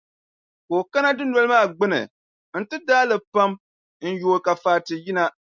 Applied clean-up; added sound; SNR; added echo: none; none; none; none.